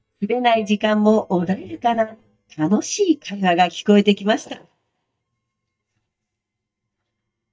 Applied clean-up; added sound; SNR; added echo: neural mask model DeepFilterNet 3.